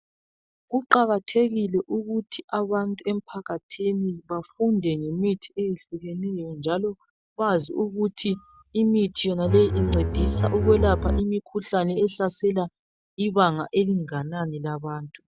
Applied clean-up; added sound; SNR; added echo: none; Bowed string instrument; -1 dB; none.